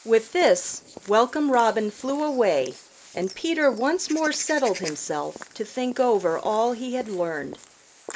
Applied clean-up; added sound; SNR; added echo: neural mask model Resemble Enhance denoiser.